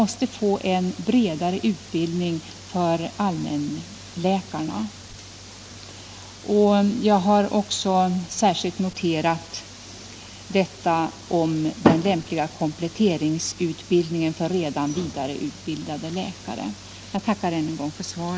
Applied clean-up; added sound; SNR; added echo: none; none; none; none.